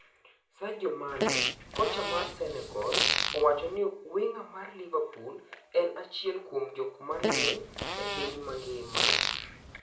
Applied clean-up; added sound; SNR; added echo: none; Fart; -2 dB; reverberation time 0.4 s.